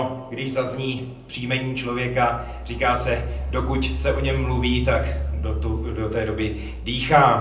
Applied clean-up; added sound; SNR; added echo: none; Engine; 6 dB; reverberation time 0.6 s.